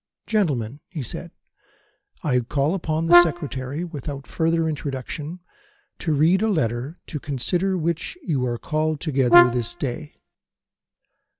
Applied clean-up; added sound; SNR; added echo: none; Brass instrument; -3 dB; none.